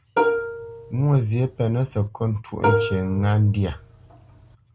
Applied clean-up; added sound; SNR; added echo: none; Plucked string instrument; 4 dB; none.